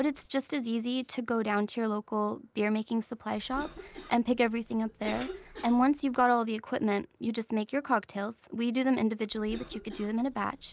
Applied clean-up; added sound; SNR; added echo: none; Cough; 20 dB; none.